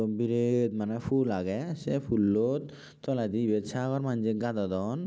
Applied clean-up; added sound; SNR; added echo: none; none; none; none.